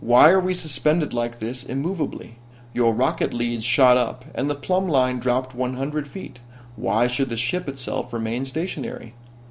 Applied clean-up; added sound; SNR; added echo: none; none; none; none.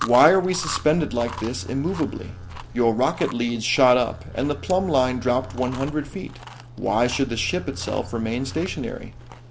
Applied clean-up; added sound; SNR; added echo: none; Livestock, farm animals, working animals + Chewing, mastication; 13 dB; none.